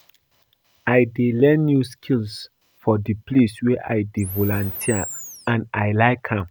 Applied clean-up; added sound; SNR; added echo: none; Animal; 12 dB; none.